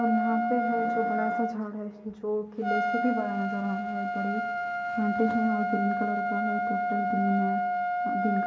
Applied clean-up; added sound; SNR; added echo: none; Trumpet; -1 dB; reverberation time 1.6 s.